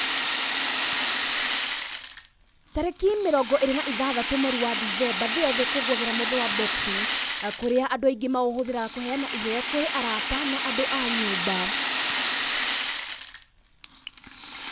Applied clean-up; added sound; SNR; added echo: none; Rattle (instrument); -3 dB; none.